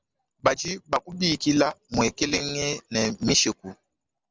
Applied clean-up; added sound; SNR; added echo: none; none; none; none.